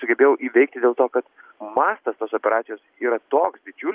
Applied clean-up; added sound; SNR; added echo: none; none; none; none.